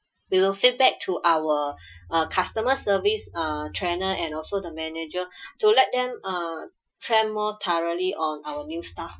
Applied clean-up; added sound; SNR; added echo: classical method Wiener filter.